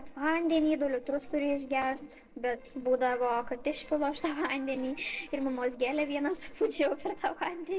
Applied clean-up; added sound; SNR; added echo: neural separator model SepFormer DNS4.